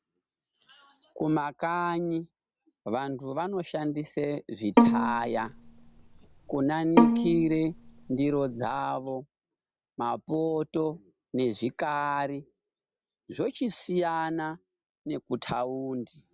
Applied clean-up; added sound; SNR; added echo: none; Bowed string instrument; -4 dB; none.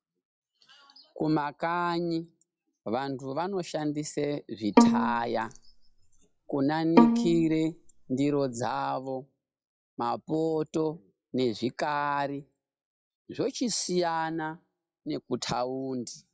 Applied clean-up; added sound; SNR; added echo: classical method log-MMSE.